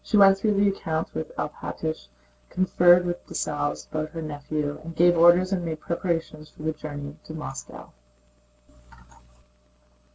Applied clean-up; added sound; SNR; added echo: none; none; none; none.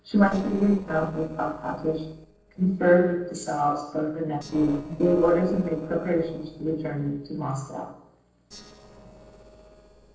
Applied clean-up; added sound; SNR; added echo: neural separator model SepFormer DNS4.